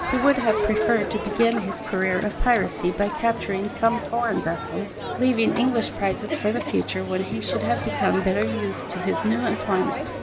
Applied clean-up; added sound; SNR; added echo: none; Crowd; 5 dB; none.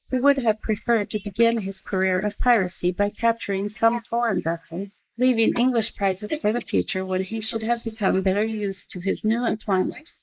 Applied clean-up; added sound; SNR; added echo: neural mask model Resemble Enhance denoiser.